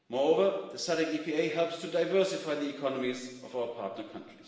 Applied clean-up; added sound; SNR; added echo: none; none; none; reverberation time 0.9 s.